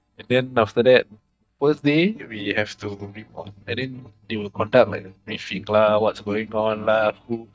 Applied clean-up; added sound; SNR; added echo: neural mask model DeepFilterNet 3.